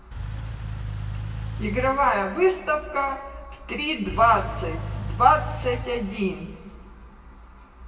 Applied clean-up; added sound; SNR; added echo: none; Engine / Car; 8 dB; reverberation time 2.3 s.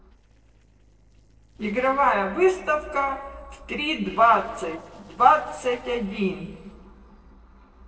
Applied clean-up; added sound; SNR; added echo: neural separator model SepFormer DNS4.